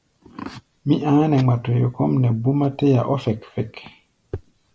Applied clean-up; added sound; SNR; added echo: none; none; none; none.